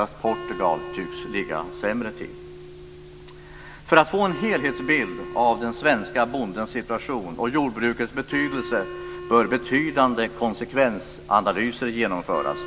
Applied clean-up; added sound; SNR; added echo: none; Wind instrument, woodwind instrument; 13 dB; none.